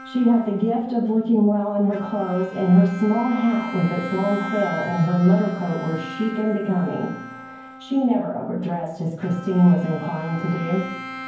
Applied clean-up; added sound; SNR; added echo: none; Bowed string instrument; 15 dB; reverberation time 0.9 s.